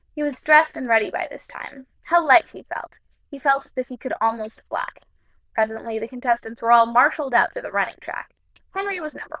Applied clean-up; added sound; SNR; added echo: neural diffusion model UNIVERSE++.